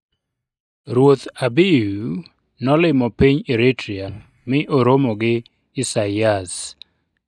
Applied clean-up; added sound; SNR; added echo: neural mask model DeepFilterNet 3.